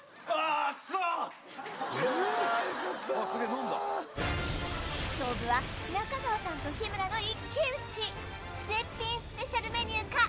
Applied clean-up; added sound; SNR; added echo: none; none; none; none.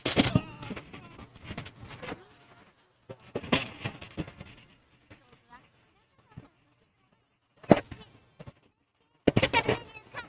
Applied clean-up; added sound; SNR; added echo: neural mask model RNNoise.